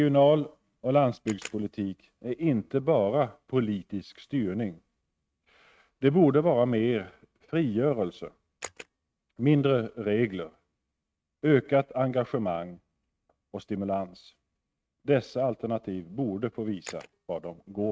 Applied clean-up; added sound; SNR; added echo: neural mask model RNNoise.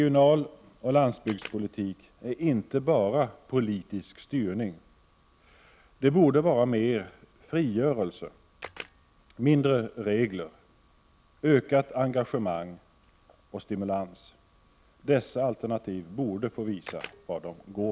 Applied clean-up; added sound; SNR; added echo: none; Camera; 17 dB; none.